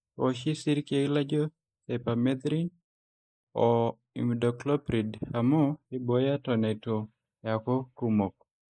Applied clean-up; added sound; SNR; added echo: neural mask model Resemble Enhance denoiser.